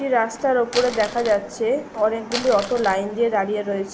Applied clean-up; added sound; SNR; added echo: none; Crumpling, crinkling; 14 dB; none.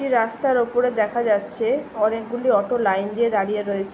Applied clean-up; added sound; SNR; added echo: none; none; none; none.